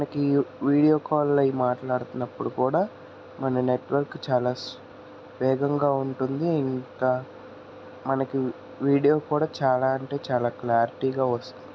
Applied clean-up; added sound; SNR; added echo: none; none; none; none.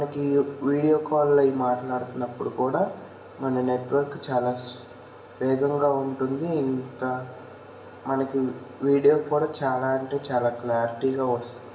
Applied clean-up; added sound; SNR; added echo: none; none; none; reverberation time 1.4 s.